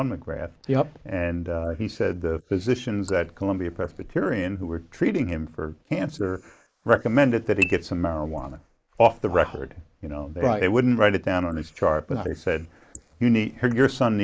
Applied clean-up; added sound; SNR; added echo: neural mask model Resemble Enhance denoiser.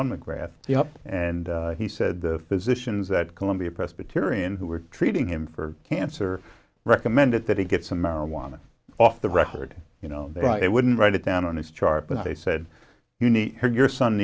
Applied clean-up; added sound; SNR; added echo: none; none; none; none.